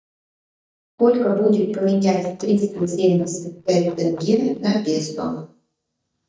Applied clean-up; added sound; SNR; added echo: neural mask model DeepFilterNet 3.